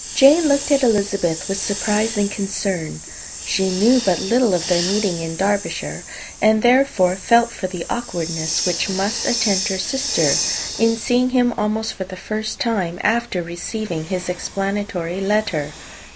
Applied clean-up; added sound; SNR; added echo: none; Hiss; 9 dB; none.